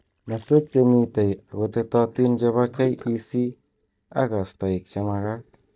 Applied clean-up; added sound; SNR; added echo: neural mask model DeepFilterNet 3.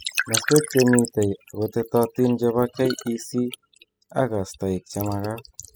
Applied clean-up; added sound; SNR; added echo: classical method spectral subtraction.